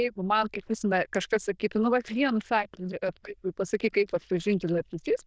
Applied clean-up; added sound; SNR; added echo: neural diffusion model UNIVERSE++.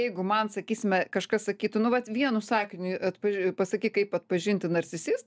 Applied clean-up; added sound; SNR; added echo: none; none; none; none.